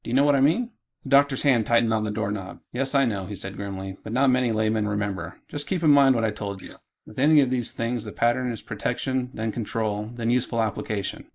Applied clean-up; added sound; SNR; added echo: neural mask model Resemble Enhance denoiser.